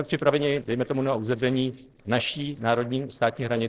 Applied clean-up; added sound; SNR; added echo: neural separator model SepFormer DNS4.